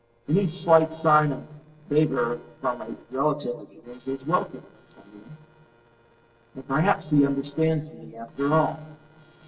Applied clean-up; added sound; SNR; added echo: neural separator model SepFormer DNS4.